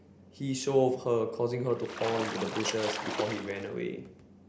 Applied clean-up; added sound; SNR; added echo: none; Splash, splatter; 7 dB; none.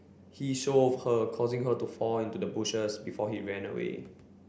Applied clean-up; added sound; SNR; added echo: none; none; none; none.